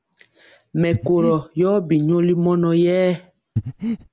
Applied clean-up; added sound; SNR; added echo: none; Breathing; 5 dB; none.